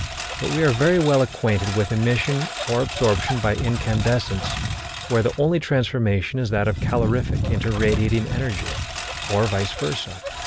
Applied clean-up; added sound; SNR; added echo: none; Engine; 6 dB; none.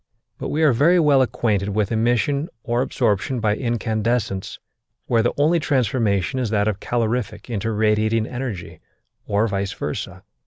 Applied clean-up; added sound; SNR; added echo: none; none; none; none.